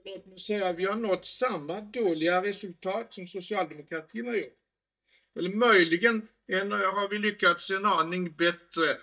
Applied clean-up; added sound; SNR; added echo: neural mask model DeepFilterNet 3.